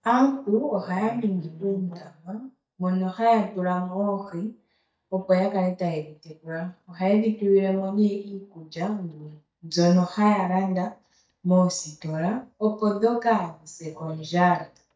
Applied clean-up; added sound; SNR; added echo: neural mask model DeepFilterNet 3.